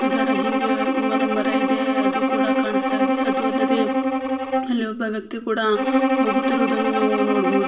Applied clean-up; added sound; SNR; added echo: none; Bowed string instrument; -5 dB; reverberation time 0.6 s.